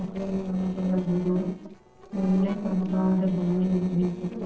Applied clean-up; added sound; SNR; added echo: neural separator model SepFormer DNS4.